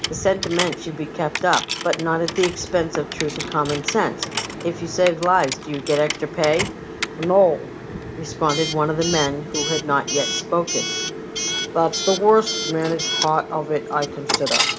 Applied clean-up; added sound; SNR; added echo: none; Coin (dropping) / Alarm; 5 dB; none.